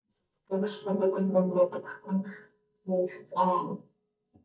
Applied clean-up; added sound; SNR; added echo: neural mask model DeepFilterNet 3.